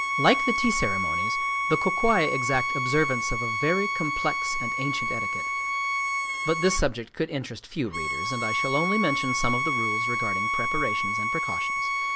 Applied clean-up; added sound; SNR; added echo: none; Bowed string instrument; -1 dB; none.